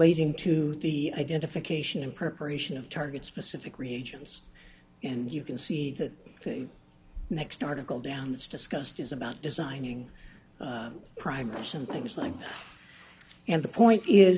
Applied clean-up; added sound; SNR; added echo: none; none; none; none.